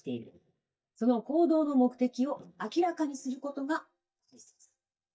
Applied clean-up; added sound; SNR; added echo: neural mask model DeepFilterNet 3.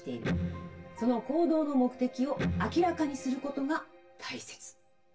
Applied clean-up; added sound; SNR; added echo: none; Electric guitar; 5 dB; reverberation time 0.2 s.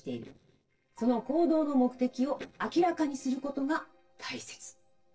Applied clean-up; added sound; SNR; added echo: neural separator model SepFormer DNS4.